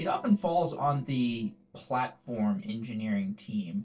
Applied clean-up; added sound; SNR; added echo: neural separator model SepFormer DNS4.